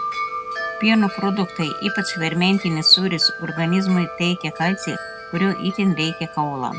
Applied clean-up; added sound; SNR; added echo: none; Wind chime; 10 dB; none.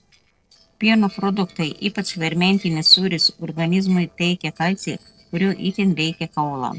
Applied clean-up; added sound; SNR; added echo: neural separator model SepFormer DNS4.